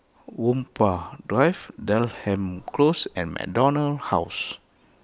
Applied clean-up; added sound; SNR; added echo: none; none; none; none.